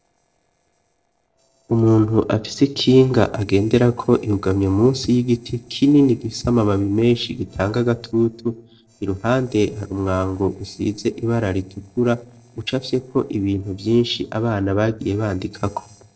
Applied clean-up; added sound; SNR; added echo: neural separator model SepFormer DNS4.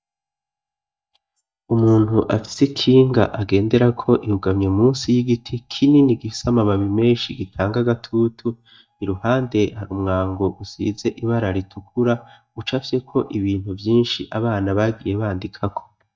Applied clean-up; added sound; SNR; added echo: neural mask model DeepFilterNet 3.